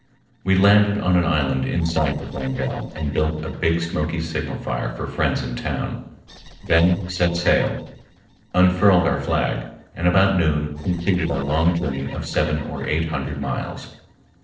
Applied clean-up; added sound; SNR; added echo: neural separator model SepFormer DNS4.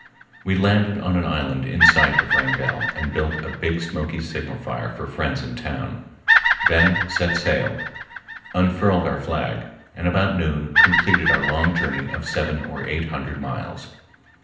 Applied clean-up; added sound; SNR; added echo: none; Bird vocalization, bird call, bird song; 1 dB; reverberation time 0.8 s.